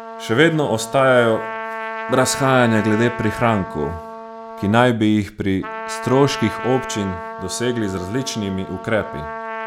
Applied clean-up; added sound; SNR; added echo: none; Trumpet; 10 dB; none.